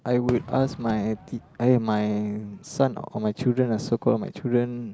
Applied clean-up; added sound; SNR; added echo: none; Fireworks; 17 dB; none.